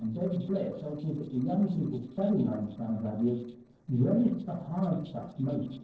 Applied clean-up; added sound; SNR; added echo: neural separator model SepFormer DNS4.